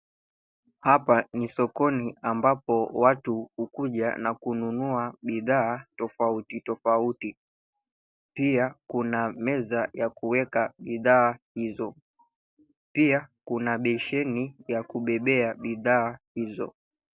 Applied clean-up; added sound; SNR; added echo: none; none; none; none.